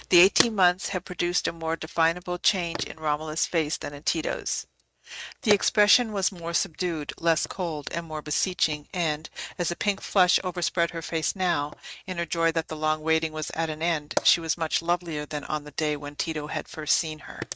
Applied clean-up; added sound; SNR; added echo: neural mask model RNNoise.